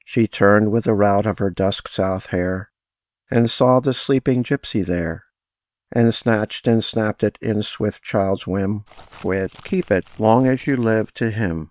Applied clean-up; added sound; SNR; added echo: neural separator model SepFormer WHAM!.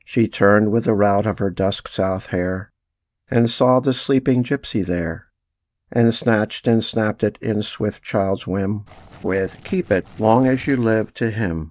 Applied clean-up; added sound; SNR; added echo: neural separator model SepFormer DNS4.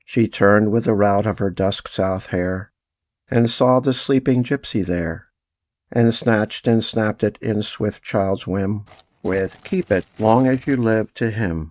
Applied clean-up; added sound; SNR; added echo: neural mask model RNNoise.